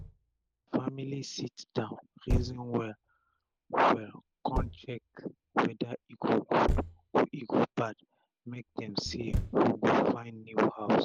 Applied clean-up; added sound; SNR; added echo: none; Thump, thud; 8 dB; none.